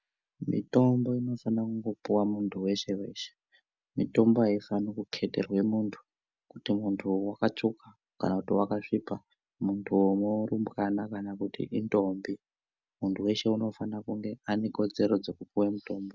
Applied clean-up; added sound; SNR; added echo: none; none; none; none.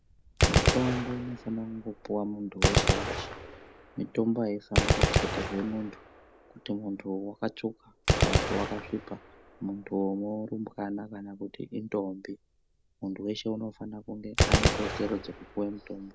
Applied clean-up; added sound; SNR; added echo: none; Gunshot, gunfire; -3 dB; none.